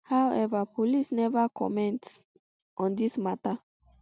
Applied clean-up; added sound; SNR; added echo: none; none; none; none.